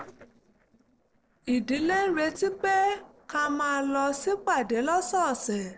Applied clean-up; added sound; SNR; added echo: neural separator model SepFormer DNS4.